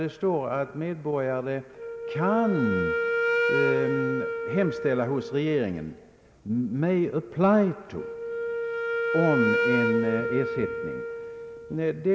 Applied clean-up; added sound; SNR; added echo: none; Wind instrument, woodwind instrument; 3 dB; none.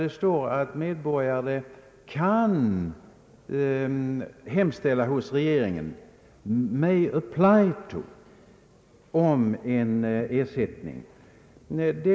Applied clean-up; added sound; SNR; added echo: none; none; none; none.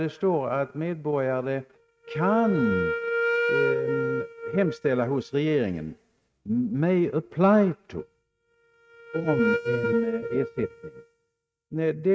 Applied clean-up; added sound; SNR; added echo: neural mask model RNNoise.